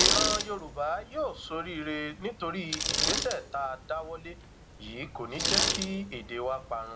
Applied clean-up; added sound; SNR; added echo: none; Bicycle; -2 dB; none.